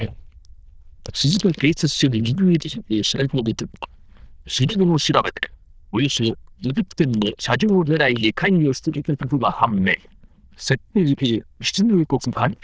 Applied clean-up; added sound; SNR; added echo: neural diffusion model UNIVERSE++.